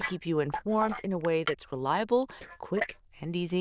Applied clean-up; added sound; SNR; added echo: neural diffusion model UNIVERSE++.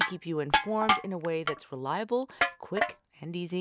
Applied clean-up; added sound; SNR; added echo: none; Crushing; -1 dB; none.